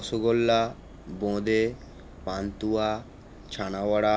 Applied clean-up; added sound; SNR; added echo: none; Motor vehicle (road); 19 dB; none.